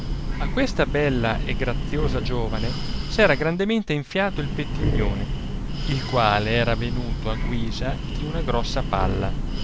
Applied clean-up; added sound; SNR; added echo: none; Breathing; 0 dB; none.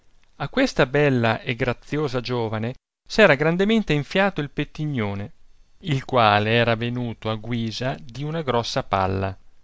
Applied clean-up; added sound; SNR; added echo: none; none; none; none.